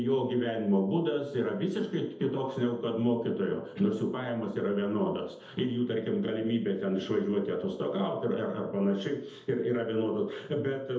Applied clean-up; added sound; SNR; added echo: none; none; none; reverberation time 0.7 s.